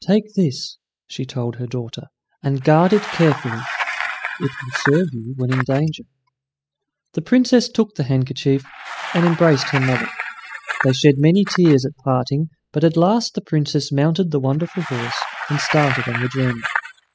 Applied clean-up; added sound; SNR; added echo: classical method spectral subtraction.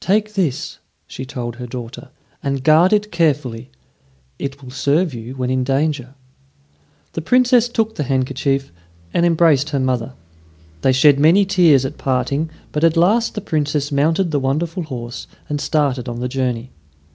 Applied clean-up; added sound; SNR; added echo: none; none; none; none.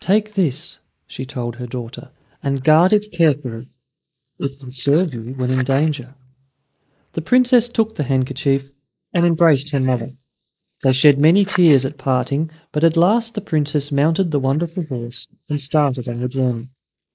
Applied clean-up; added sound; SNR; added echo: neural mask model Resemble Enhance denoiser.